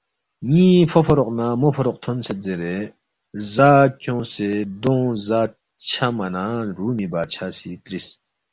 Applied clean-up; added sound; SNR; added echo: none; none; none; none.